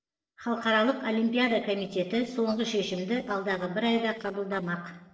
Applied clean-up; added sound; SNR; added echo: neural separator model SepFormer DNS4.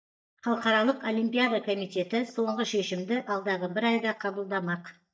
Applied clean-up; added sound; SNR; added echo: neural mask model DeepFilterNet 3.